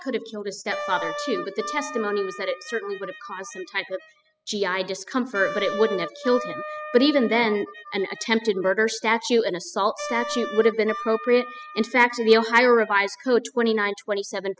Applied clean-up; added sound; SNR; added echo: classical method spectral subtraction.